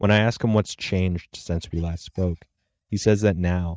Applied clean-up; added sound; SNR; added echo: neural mask model DeepFilterNet 3.